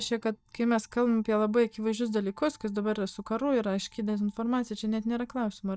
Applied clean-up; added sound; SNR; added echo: neural mask model DeepFilterNet 3.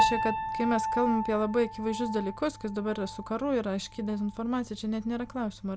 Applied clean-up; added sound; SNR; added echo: none; Piano; 4 dB; none.